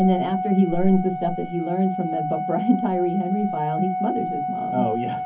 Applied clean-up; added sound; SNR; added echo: none; Organ; 4 dB; reverberation time 0.3 s.